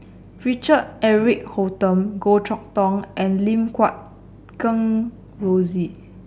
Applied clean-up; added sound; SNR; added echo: none; none; none; none.